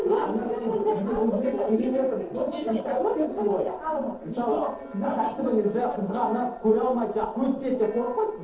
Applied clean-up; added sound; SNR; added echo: neural separator model SepFormer DNS4.